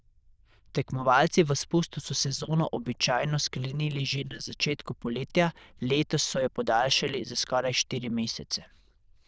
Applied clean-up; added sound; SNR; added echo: neural diffusion model UNIVERSE++.